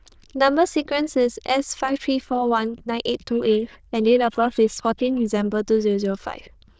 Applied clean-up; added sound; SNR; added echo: neural diffusion model UNIVERSE++.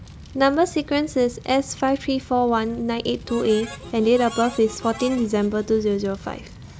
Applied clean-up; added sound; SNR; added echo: none; Fire + Harmonica; 16 dB; none.